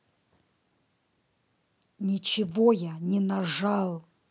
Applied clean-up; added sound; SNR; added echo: none; none; none; none.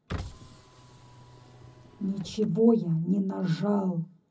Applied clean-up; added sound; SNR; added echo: none; Car; 15 dB; reverberation time 0.4 s.